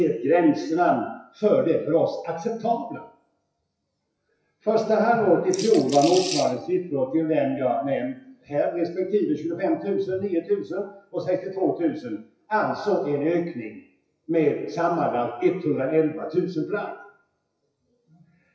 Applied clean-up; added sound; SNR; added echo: classical method WPE with log-MMSE.